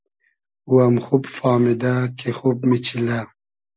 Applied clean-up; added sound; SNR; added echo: none; none; none; none.